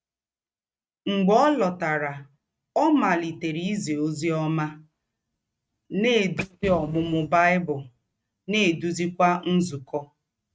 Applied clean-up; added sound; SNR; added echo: neural mask model RNNoise.